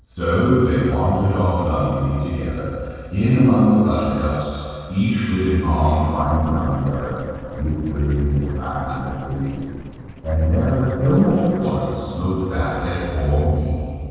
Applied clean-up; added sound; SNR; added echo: neural separator model SepFormer DNS4.